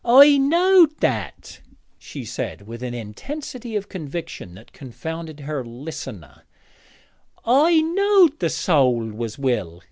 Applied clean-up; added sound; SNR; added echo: none; none; none; none.